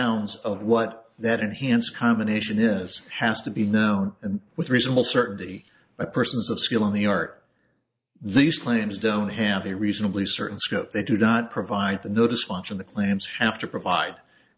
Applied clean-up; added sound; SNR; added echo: neural mask model Resemble Enhance denoiser.